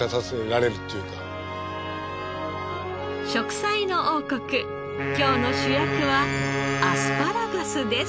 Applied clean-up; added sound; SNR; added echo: none; Wind instrument, woodwind instrument; 3 dB; none.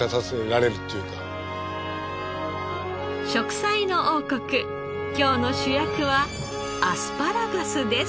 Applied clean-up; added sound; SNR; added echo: none; none; none; none.